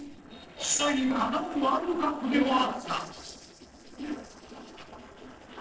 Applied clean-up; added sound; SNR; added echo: neural separator model SepFormer DNS4.